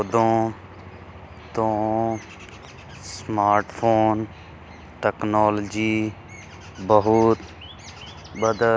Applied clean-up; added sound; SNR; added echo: none; none; none; none.